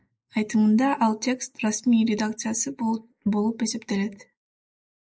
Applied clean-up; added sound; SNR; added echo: neural mask model Resemble Enhance denoiser.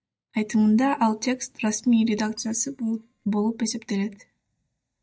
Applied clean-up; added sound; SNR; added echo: neural mask model DeepFilterNet 3.